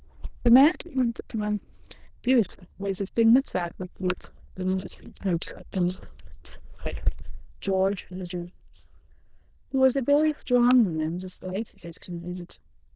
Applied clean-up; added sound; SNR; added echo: neural diffusion model UNIVERSE++.